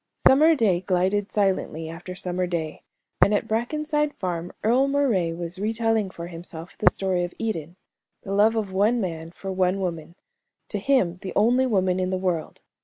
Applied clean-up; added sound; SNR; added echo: none; Tap; 8 dB; none.